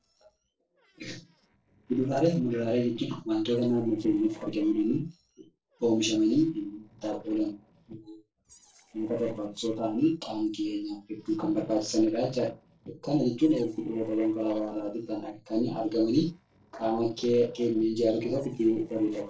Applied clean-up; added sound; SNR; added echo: neural separator model SepFormer DNS4.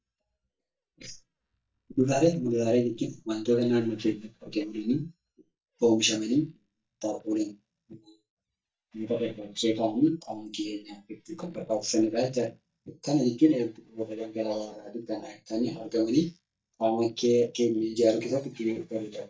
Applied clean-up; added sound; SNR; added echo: neural mask model DeepFilterNet 3.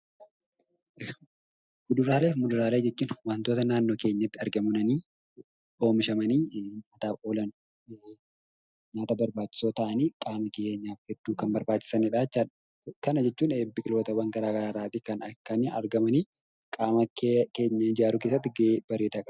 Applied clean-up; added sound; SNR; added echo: none; none; none; none.